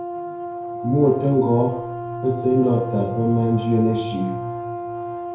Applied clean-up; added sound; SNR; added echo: none; Brass instrument; 8 dB; reverberation time 2.3 s.